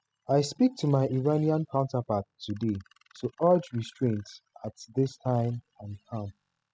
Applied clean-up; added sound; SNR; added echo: classical method spectral subtraction.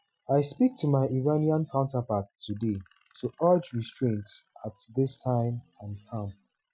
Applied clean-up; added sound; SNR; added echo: classical method Wiener filter.